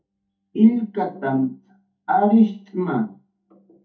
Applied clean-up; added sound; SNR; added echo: neural mask model DeepFilterNet 3.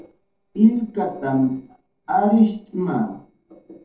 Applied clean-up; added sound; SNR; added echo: neural separator model SepFormer DNS4.